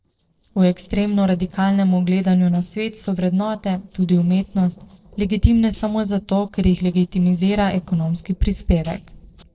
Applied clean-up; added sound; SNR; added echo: neural separator model SepFormer DNS4.